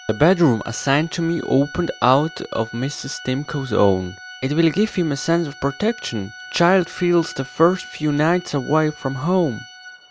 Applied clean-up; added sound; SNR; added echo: none; Organ; 18 dB; none.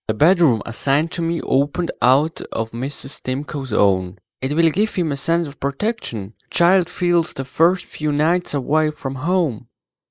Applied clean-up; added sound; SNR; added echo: neural mask model Resemble Enhance denoiser.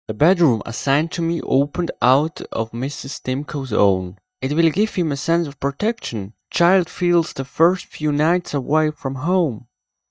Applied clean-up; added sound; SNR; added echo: neural mask model DeepFilterNet 3.